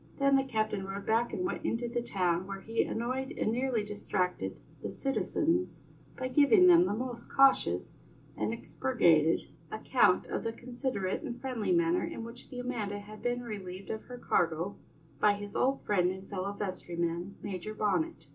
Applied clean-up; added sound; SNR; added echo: none; none; none; reverberation time 0.2 s.